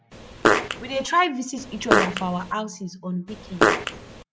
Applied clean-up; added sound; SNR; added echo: none; Fart; -5 dB; none.